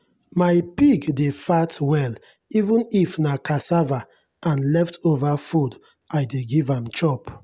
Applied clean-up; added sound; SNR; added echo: none; none; none; none.